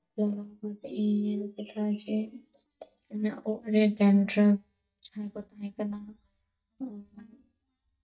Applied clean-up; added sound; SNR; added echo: neural mask model DeepFilterNet 3.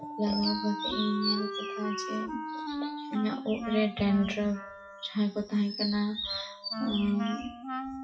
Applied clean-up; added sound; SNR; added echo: classical method WPE with log-MMSE.